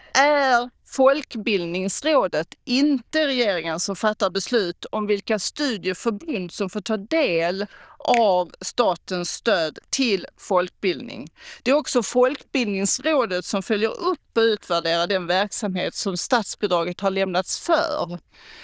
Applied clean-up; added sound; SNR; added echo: neural diffusion model UNIVERSE++.